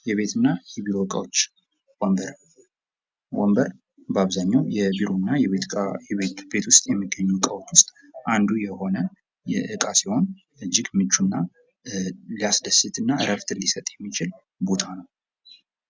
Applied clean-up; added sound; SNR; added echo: none; none; none; none.